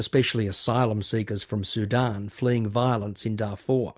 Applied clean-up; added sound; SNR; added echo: none; none; none; none.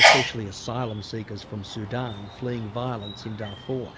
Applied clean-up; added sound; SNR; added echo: none; Sneeze; -5 dB; none.